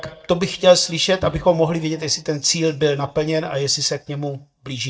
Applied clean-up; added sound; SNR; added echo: neural mask model DeepFilterNet 3.